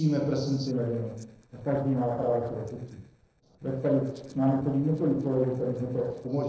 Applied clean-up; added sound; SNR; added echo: neural separator model SepFormer DNS4.